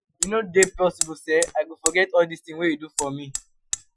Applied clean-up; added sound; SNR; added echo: classical method Wiener filter.